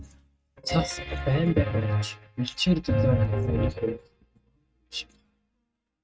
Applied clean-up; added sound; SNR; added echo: neural mask model RNNoise.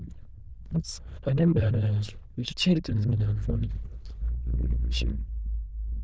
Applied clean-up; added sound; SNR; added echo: neural diffusion model UNIVERSE++.